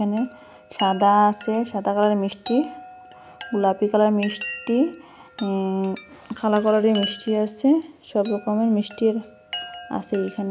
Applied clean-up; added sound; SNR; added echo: none; Chime; 16 dB; none.